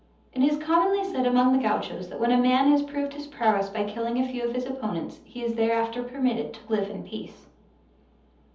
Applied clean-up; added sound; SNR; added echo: none; none; none; reverberation time 0.7 s.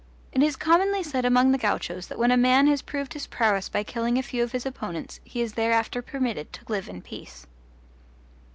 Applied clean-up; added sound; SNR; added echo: none; none; none; none.